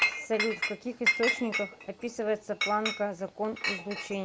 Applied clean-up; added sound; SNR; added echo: none; Chink, clink; 0 dB; none.